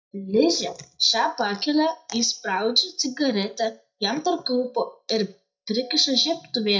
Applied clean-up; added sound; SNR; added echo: neural mask model DeepFilterNet 3.